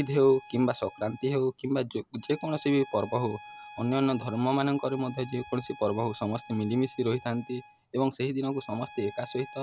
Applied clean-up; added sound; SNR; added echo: none; Bowed string instrument; 20 dB; none.